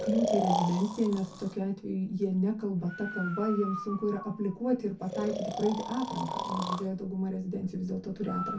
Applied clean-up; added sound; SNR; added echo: none; Breathing; 6 dB; reverberation time 0.3 s.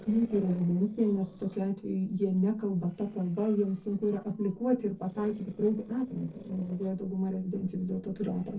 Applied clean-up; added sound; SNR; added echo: neural separator model SepFormer DNS4.